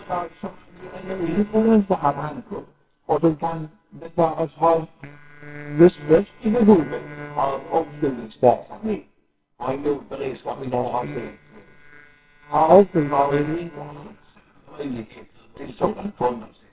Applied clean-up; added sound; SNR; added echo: neural separator model SepFormer WHAMR!.